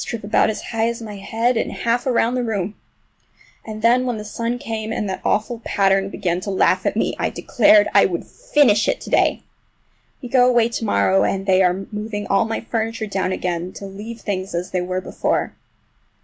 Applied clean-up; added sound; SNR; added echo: none; none; none; none.